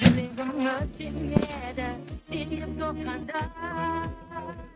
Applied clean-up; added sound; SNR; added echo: neural mask model RNNoise.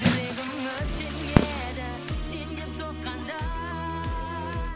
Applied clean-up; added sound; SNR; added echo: none; Fireworks + Bathtub (filling or washing) / Splash, splatter; 0 dB; none.